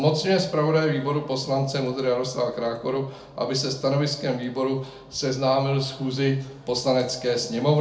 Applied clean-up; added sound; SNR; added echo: none; none; none; reverberation time 0.4 s.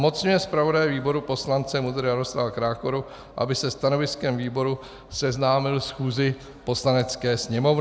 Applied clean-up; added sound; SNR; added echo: none; none; none; none.